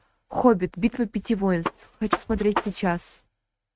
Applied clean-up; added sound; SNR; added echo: neural mask model RNNoise.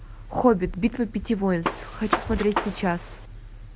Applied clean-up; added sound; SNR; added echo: none; Gunshot, gunfire; 4 dB; none.